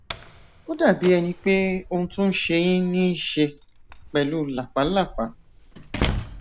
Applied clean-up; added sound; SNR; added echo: none; Slam; 11 dB; none.